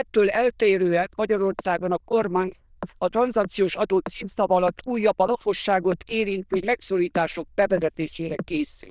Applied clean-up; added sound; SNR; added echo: neural diffusion model UNIVERSE++.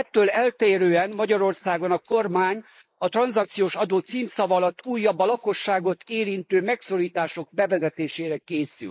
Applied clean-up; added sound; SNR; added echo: neural mask model Resemble Enhance denoiser.